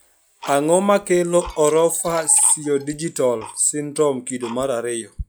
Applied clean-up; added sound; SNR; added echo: classical method log-MMSE.